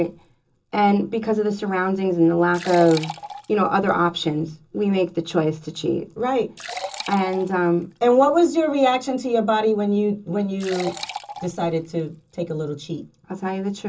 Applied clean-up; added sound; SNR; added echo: none; Liquid; 18 dB; reverberation time 0.2 s.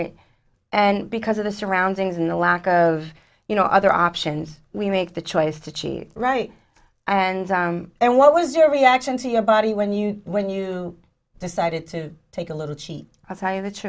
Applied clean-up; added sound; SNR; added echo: none; none; none; none.